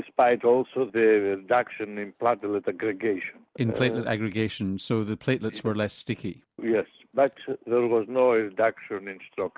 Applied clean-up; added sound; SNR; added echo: none; none; none; none.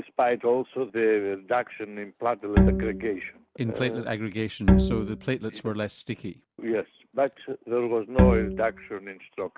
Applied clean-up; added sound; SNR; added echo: none; Bowed string instrument; -4 dB; none.